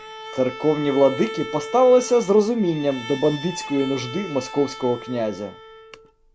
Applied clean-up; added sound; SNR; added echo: none; Bowed string instrument; 14 dB; none.